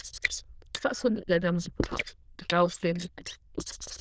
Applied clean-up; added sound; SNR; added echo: neural diffusion model UNIVERSE++.